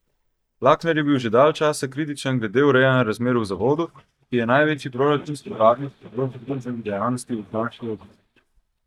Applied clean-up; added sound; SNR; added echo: neural mask model DeepFilterNet 3.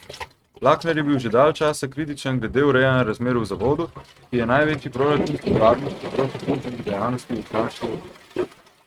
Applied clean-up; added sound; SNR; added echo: neural mask model RNNoise.